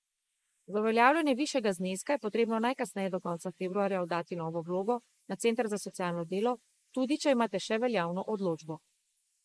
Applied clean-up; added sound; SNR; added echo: neural mask model Resemble Enhance denoiser.